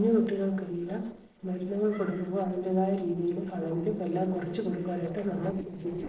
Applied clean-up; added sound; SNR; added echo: neural separator model SepFormer DNS4.